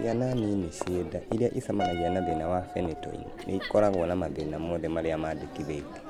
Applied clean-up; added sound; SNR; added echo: none; Crowd + Piano; 8 dB; none.